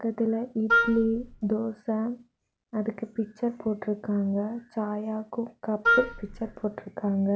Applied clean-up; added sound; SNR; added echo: none; Wind instrument, woodwind instrument; -2 dB; none.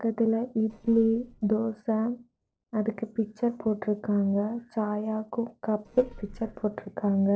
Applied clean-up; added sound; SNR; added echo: neural separator model SepFormer DNS4.